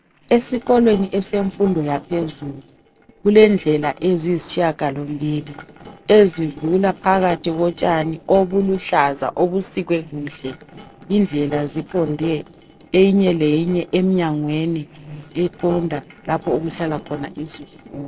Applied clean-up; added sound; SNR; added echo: neural separator model SepFormer DNS4.